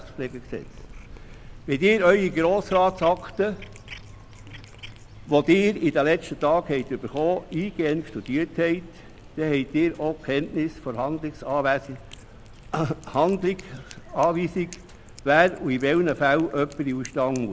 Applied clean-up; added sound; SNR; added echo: none; Cat; 19 dB; none.